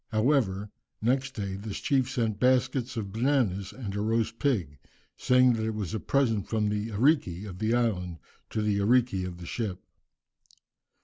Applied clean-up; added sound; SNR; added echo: none; none; none; none.